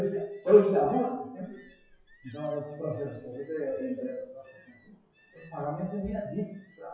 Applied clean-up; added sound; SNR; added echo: classical method WPE with log-MMSE.